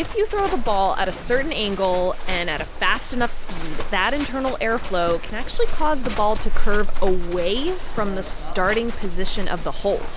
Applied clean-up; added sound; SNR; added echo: none; Livestock, farm animals, working animals; -3 dB; none.